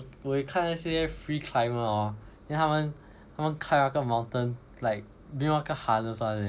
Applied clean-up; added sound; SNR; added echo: none; none; none; none.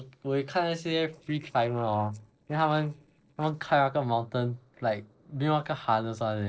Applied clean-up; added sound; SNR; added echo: neural separator model SepFormer DNS4.